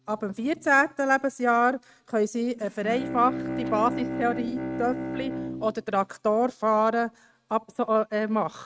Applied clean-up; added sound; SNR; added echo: neural mask model RNNoise.